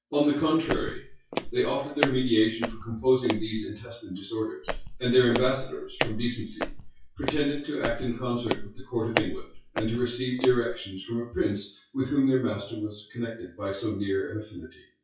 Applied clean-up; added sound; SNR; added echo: classical method WPE with log-MMSE.